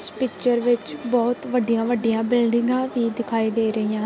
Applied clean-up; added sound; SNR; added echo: none; none; none; none.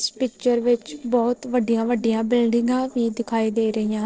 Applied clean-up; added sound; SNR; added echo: neural separator model SepFormer DNS4.